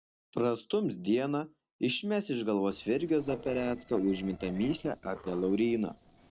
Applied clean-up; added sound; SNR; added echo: neural separator model SepFormer DNS4.